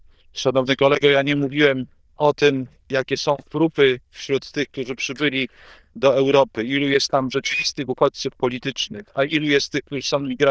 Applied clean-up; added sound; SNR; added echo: neural diffusion model UNIVERSE++.